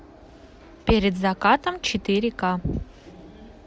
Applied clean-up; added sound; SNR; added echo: none; none; none; none.